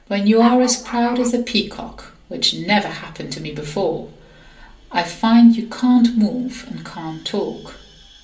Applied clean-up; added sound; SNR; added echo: none; Dog; 13 dB; reverberation time 0.3 s.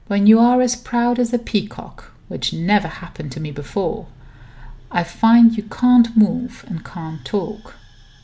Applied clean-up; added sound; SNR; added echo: none; none; none; none.